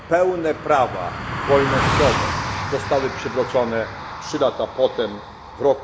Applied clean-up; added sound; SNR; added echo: none; Car passing by; 5 dB; reverberation time 2.5 s.